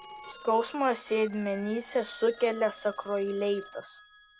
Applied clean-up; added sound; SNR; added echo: none; Telephone; 18 dB; none.